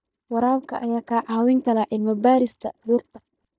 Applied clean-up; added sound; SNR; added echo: neural mask model DeepFilterNet 3.